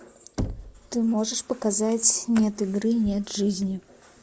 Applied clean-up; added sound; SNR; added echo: none; Knock / Wood; 12 dB; none.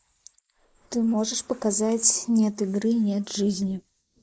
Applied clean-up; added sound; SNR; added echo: neural mask model Resemble Enhance denoiser.